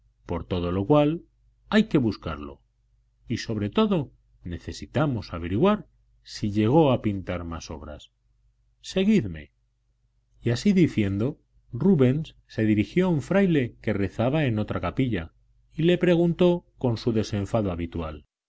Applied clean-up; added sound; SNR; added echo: none; none; none; none.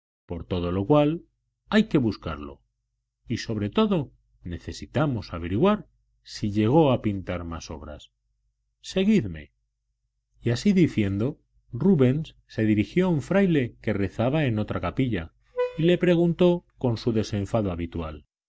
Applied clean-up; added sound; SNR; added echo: neural mask model DeepFilterNet 3.